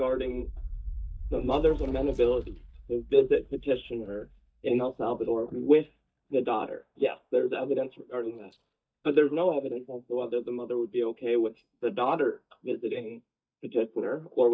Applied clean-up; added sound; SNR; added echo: neural mask model DeepFilterNet 3.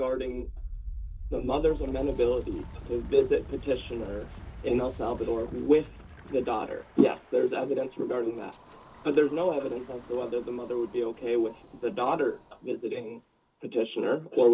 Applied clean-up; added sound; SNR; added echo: none; Wind; 14 dB; reverberation time 0.2 s.